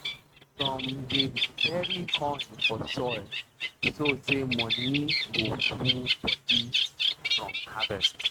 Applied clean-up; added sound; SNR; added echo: neural mask model RNNoise.